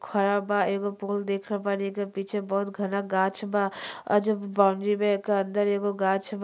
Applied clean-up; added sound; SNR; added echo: none; none; none; none.